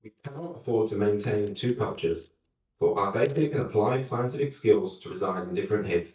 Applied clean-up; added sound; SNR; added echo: neural mask model DeepFilterNet 3.